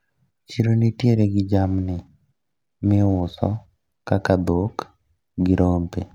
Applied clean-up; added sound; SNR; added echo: none; none; none; none.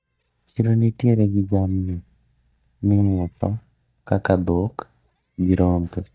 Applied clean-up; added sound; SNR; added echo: neural mask model DeepFilterNet 3.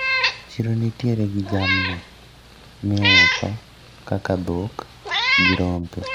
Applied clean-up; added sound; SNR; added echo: none; Meow; -1 dB; none.